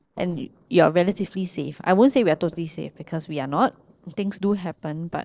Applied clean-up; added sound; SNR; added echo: neural separator model SepFormer DNS4.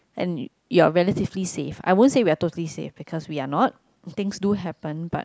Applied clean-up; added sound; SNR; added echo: none; none; none; none.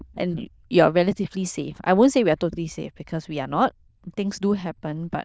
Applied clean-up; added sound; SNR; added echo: neural diffusion model UNIVERSE++.